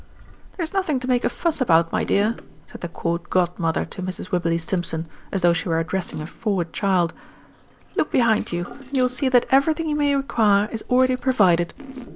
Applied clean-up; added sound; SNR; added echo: none; Drip / Sink (filling or washing) / Water tap, faucet; 17 dB; none.